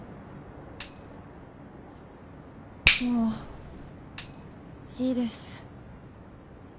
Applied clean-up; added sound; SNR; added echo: none; Tambourine + Finger snapping; -4 dB; none.